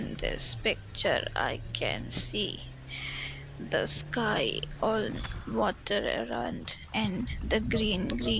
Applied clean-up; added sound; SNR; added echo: none; Squeak / Accelerating, revving, vroom / Vehicle; 9 dB; none.